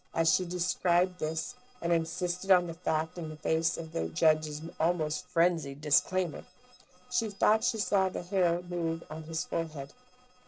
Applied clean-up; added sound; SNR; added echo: neural separator model SepFormer DNS4.